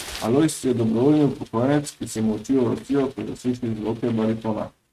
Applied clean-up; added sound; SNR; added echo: neural mask model RNNoise.